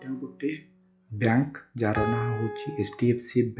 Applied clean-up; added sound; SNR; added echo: classical method log-MMSE.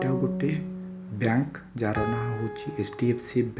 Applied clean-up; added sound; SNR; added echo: none; Piano + Bowed string instrument; 6 dB; none.